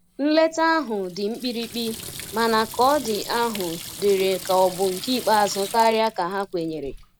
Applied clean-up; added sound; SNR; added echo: none; Sink (filling or washing) / Water tap, faucet; 14 dB; none.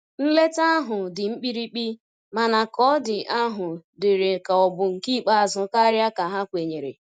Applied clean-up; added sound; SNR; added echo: none; none; none; none.